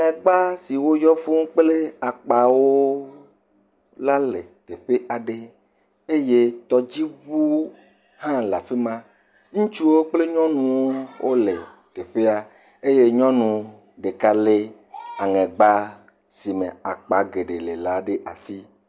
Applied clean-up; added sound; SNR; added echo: none; none; none; none.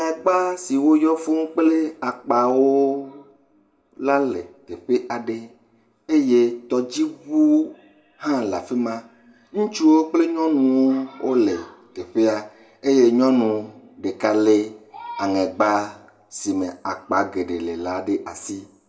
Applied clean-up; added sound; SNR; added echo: none; none; none; reverberation time 0.3 s.